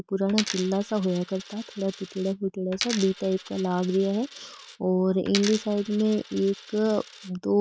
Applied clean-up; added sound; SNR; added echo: none; Coin (dropping); 13 dB; none.